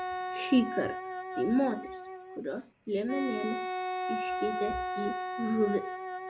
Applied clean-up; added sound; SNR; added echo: none; Wind instrument, woodwind instrument; 4 dB; none.